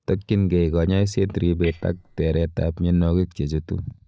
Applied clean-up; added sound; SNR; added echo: neural mask model DeepFilterNet 3.